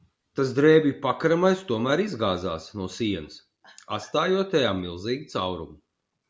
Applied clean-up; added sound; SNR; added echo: none; none; none; none.